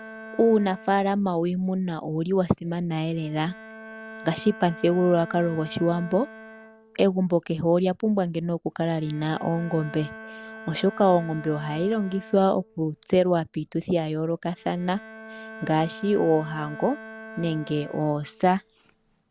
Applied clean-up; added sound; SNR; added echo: none; Bowed string instrument; 18 dB; none.